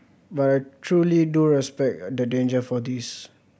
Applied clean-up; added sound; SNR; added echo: none; none; none; none.